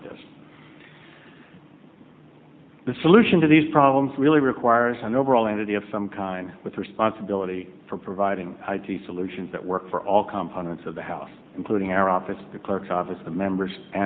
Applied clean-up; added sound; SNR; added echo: none; none; none; none.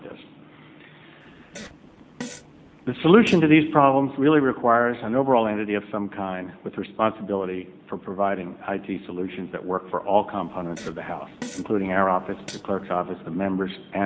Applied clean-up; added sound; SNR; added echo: none; Fart; 19 dB; none.